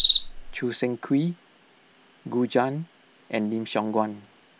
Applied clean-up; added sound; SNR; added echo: none; Cricket; 2 dB; none.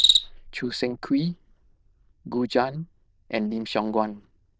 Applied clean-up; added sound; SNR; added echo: neural diffusion model UNIVERSE++.